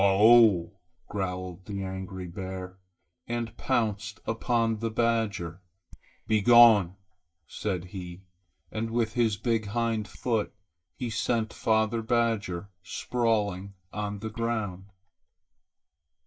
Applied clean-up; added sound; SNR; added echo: neural mask model DeepFilterNet 3.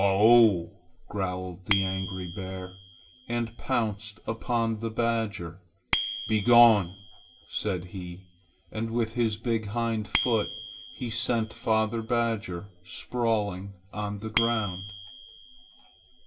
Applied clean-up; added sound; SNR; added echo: none; Bicycle bell; 11 dB; reverberation time 0.2 s.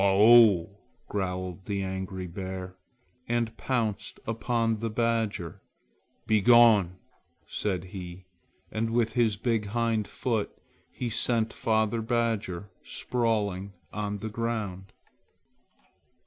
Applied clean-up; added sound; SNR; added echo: none; none; none; none.